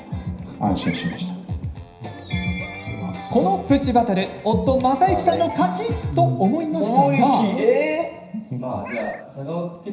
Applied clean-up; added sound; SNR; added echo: none; Meow; 19 dB; reverberation time 0.9 s.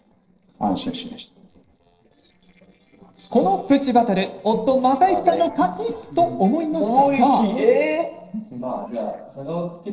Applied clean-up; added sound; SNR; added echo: neural separator model SepFormer DNS4.